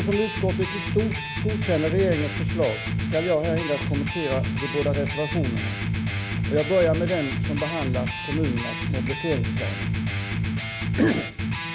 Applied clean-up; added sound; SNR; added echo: none; Electric guitar; 0 dB; none.